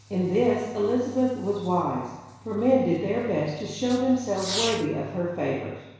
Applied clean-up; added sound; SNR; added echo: none; Fireworks; 15 dB; reverberation time 1.1 s.